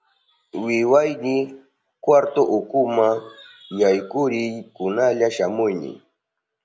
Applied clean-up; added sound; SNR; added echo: none; none; none; none.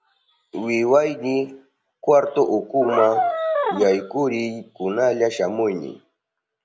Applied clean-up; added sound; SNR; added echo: none; Brass instrument; 1 dB; none.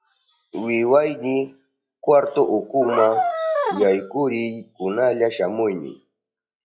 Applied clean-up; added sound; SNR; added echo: classical method log-MMSE.